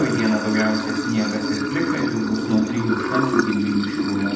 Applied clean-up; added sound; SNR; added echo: none; Sink (filling or washing) / Water; 1 dB; reverberation time 0.8 s.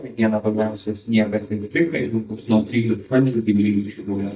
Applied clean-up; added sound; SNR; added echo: neural mask model DeepFilterNet 3.